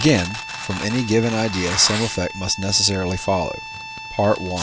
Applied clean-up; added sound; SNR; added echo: none; Tearing + Harmonica; 9 dB; none.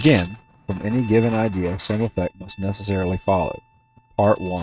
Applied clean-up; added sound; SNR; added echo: neural mask model RNNoise.